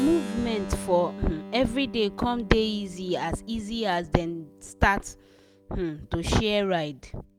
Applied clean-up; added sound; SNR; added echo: none; Keyboard (musical); 14 dB; none.